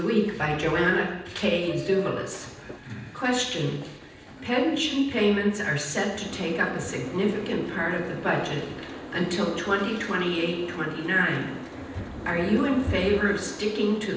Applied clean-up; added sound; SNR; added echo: none; Boat, Water vehicle; 14 dB; reverberation time 0.9 s.